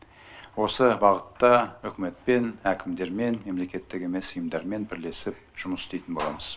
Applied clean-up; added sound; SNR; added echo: none; none; none; none.